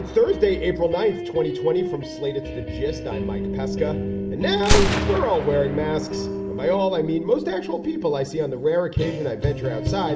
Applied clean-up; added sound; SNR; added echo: none; Gunshot, gunfire; 8 dB; reverberation time 0.9 s.